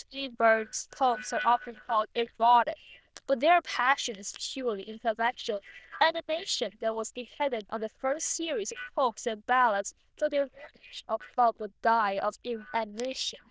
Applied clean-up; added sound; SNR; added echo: neural diffusion model UNIVERSE++.